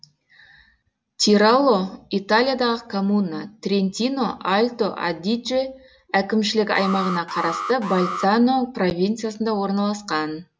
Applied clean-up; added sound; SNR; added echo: none; Alarm; 7 dB; none.